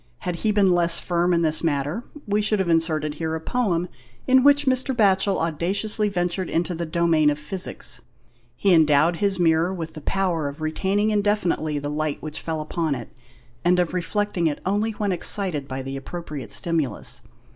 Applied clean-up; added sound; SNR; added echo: none; none; none; none.